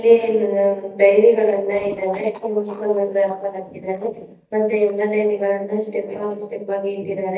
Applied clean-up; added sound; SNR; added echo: neural mask model DeepFilterNet 3.